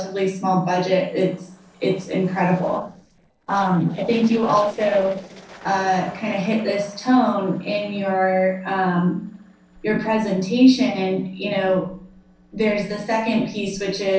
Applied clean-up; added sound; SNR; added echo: neural separator model SepFormer DNS4.